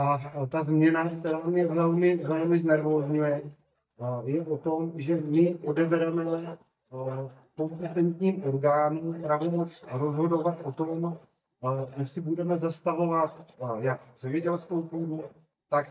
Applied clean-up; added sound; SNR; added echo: neural mask model DeepFilterNet 3.